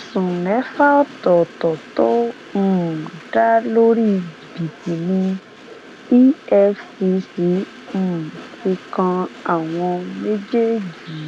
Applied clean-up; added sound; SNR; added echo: none; Train; 20 dB; none.